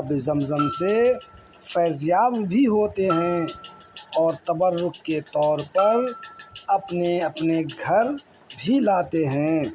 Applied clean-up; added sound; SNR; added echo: none; Bell; 14 dB; none.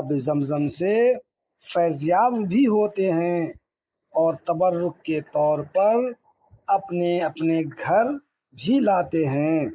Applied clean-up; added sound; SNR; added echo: neural mask model Resemble Enhance denoiser.